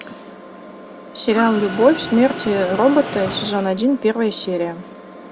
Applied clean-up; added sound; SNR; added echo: none; Mechanisms; 12 dB; none.